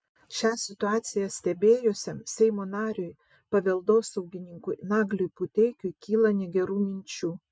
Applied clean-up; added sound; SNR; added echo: none; none; none; none.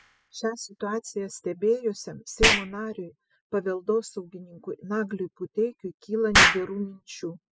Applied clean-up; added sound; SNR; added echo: classical method spectral subtraction.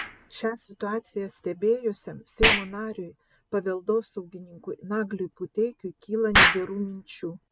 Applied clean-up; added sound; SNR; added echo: none; Explosion; 0 dB; none.